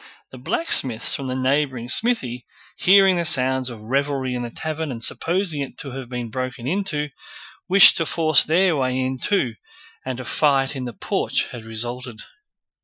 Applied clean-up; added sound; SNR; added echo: classical method Wiener filter.